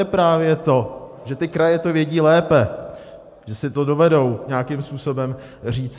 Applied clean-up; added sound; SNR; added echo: none; none; none; none.